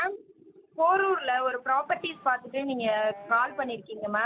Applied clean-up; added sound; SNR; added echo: none; Livestock, farm animals, working animals; 20 dB; none.